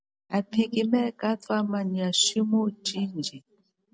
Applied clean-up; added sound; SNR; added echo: none; none; none; none.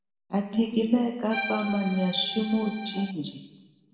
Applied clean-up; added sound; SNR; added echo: none; Accordion; 6 dB; reverberation time 1.1 s.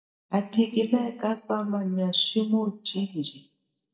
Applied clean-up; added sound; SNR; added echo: neural mask model DeepFilterNet 3.